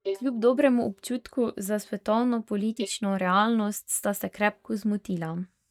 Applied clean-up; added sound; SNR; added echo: neural mask model DeepFilterNet 3.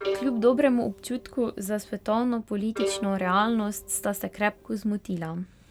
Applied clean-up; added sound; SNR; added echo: none; Bowed string instrument; 11 dB; none.